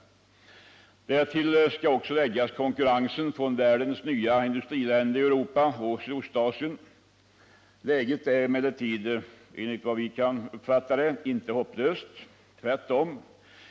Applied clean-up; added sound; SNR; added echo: none; none; none; none.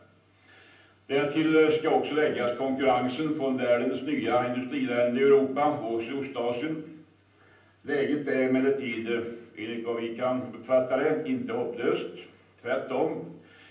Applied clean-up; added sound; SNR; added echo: none; none; none; reverberation time 0.6 s.